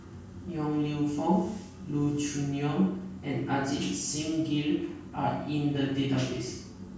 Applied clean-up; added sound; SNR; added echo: none; none; none; reverberation time 0.6 s.